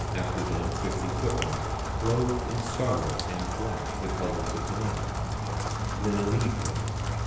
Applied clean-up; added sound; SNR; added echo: none; Rain; -2 dB; reverberation time 1.0 s.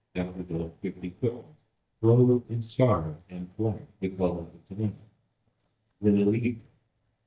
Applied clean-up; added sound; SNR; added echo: neural mask model DeepFilterNet 3.